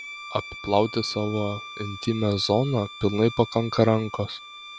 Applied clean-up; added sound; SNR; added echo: none; Bowed string instrument; 15 dB; none.